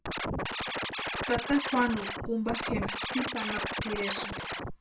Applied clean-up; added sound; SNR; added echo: none; Scratching (performance technique); 0 dB; reverberation time 0.2 s.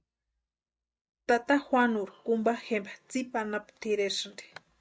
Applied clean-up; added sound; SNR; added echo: none; none; none; none.